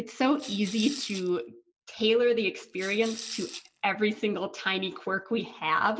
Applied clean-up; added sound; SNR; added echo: none; Rattle / Rattle (instrument); 14 dB; none.